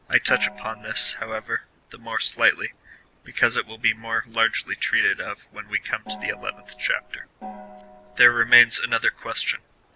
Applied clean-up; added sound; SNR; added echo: none; Gong; 17 dB; none.